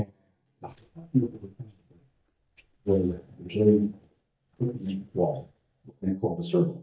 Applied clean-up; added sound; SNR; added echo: neural mask model DeepFilterNet 3.